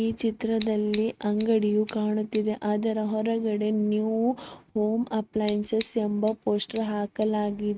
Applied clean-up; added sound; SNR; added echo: neural mask model RNNoise.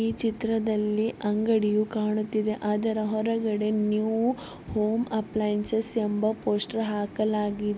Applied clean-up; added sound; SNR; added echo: none; none; none; none.